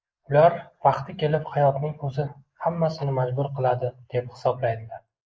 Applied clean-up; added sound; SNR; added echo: neural mask model Resemble Enhance denoiser.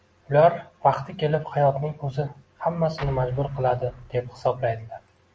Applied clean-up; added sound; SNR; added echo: none; Explosion; 17 dB; none.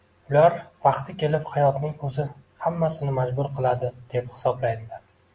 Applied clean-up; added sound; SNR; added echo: none; none; none; none.